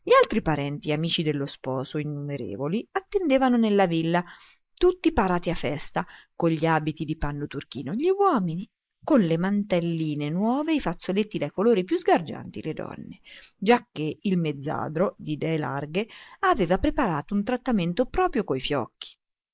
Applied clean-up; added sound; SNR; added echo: neural mask model Resemble Enhance denoiser.